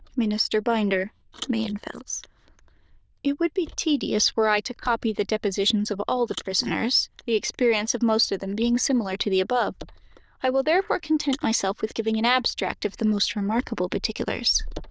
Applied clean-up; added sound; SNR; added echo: neural diffusion model UNIVERSE++.